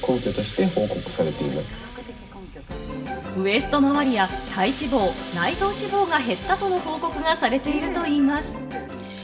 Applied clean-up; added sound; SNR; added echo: none; Rattle (instrument); 16 dB; reverberation time 1.8 s.